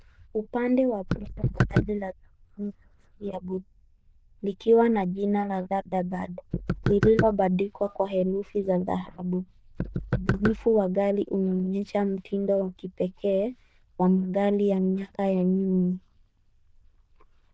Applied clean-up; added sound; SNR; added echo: neural diffusion model UNIVERSE++.